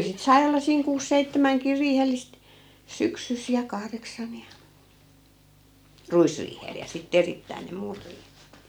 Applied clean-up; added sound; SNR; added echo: none; none; none; none.